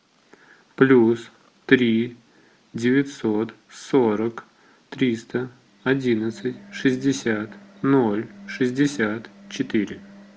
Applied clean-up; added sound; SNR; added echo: none; none; none; none.